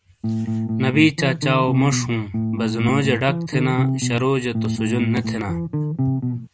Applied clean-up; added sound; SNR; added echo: none; Bass guitar; 0 dB; none.